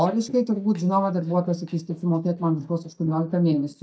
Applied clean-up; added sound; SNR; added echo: neural mask model DeepFilterNet 3.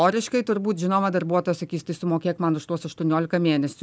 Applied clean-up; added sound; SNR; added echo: none; none; none; none.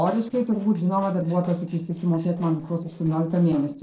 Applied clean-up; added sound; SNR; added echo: neural separator model SepFormer DNS4.